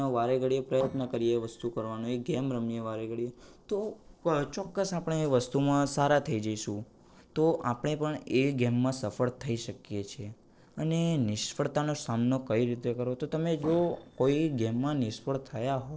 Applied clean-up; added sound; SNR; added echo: neural separator model SepFormer DNS4.